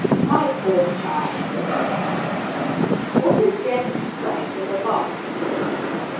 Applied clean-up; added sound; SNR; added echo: none; Rain; -2 dB; reverberation time 0.6 s.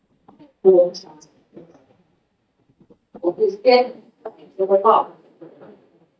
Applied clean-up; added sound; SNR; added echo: neural mask model DeepFilterNet 3.